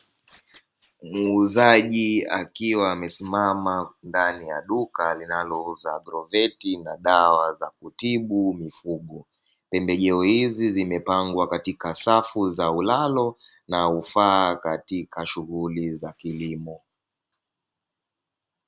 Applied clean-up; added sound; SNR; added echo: none; none; none; none.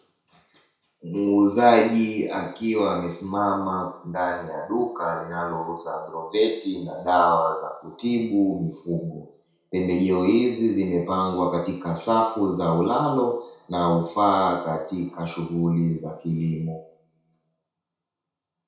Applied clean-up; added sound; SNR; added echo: none; none; none; reverberation time 0.6 s.